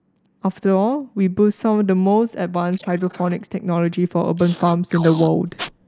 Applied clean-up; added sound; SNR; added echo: neural mask model Resemble Enhance denoiser.